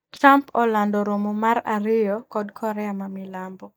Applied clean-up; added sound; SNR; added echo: neural mask model DeepFilterNet 3.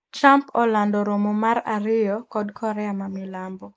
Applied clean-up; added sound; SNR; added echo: neural mask model Resemble Enhance denoiser.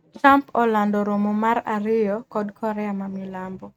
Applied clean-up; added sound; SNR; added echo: neural mask model RNNoise.